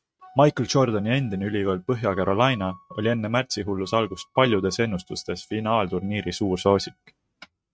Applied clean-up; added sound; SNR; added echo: neural mask model RNNoise.